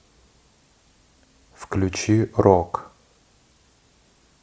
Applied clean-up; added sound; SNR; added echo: none; none; none; none.